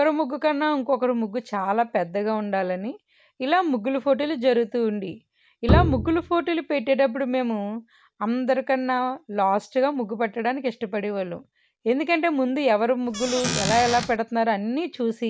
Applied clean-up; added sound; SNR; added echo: none; Squeak / Cupboard open or close + Bowed string instrument; 1 dB; none.